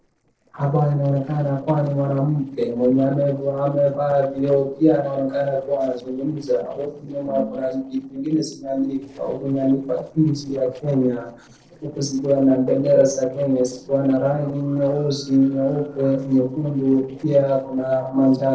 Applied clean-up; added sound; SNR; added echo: neural separator model SepFormer DNS4.